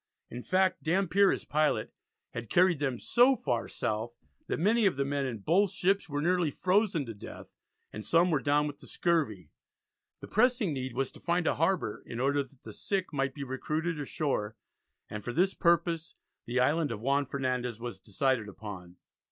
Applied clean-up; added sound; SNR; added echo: none; none; none; none.